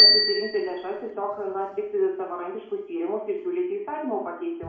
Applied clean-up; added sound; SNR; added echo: none; Bicycle bell; -2 dB; reverberation time 0.5 s.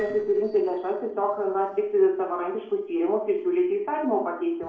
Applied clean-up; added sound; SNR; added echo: neural separator model SepFormer DNS4.